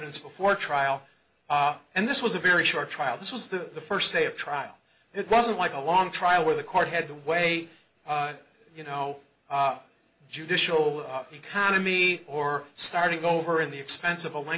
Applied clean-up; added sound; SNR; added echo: none; none; none; none.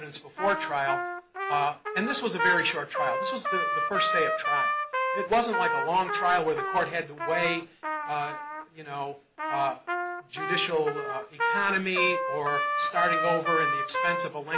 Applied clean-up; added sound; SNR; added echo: none; Trumpet; 0 dB; none.